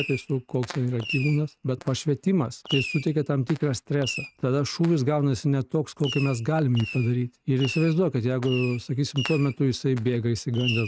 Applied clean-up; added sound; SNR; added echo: neural mask model RNNoise.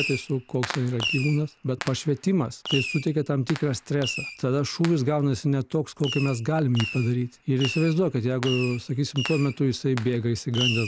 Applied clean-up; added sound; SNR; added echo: none; Fireworks; 10 dB; none.